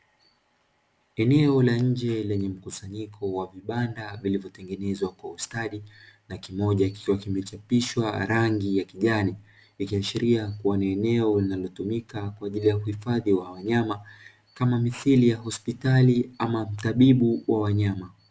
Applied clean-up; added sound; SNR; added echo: none; none; none; none.